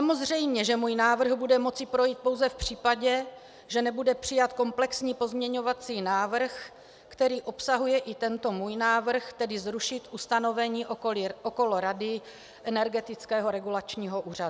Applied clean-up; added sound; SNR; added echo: none; none; none; none.